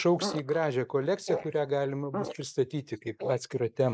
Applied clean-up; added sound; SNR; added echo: neural mask model Resemble Enhance denoiser.